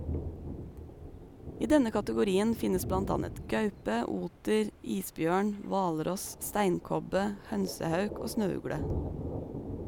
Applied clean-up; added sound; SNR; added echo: none; Thunder; 9 dB; none.